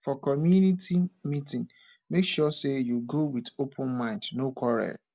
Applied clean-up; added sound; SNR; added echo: none; none; none; none.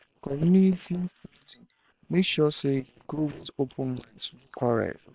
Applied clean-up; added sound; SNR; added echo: neural separator model SepFormer WHAM!.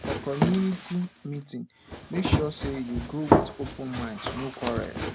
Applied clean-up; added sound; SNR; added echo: none; Run; -2 dB; none.